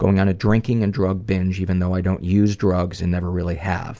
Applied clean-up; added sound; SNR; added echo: none; none; none; none.